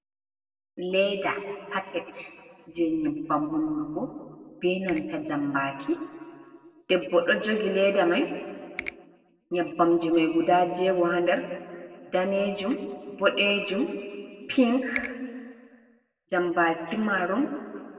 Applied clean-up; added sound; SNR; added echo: neural separator model SepFormer DNS4.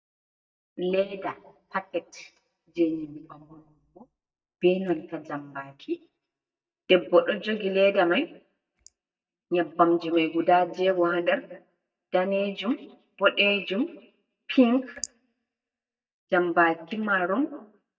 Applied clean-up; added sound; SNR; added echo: neural mask model DeepFilterNet 3.